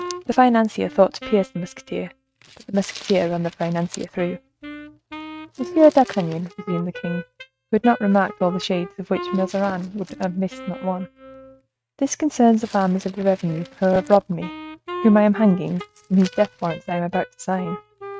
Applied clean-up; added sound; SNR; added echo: neural mask model RNNoise.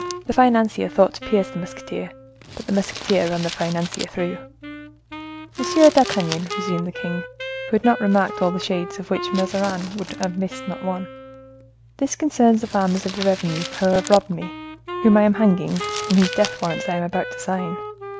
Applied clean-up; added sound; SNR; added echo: none; Wind instrument, woodwind instrument + Crumpling, crinkling; 11 dB; none.